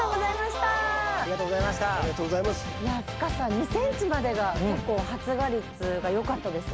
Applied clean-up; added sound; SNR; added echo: none; none; none; none.